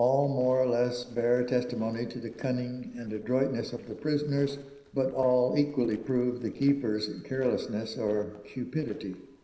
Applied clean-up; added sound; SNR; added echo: neural separator model SepFormer DNS4.